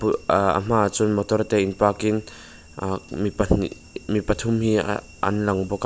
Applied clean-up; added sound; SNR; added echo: none; none; none; none.